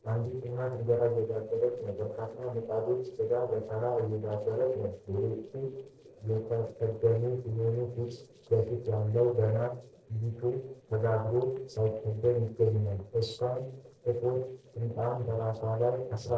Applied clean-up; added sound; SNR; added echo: neural separator model SepFormer DNS4.